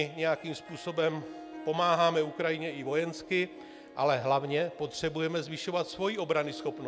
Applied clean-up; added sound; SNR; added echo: none; Harp; 16 dB; none.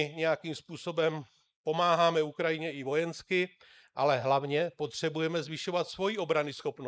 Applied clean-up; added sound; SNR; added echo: neural mask model Resemble Enhance denoiser.